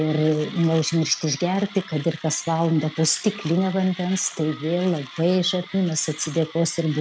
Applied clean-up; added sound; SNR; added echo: none; Mechanisms; 17 dB; none.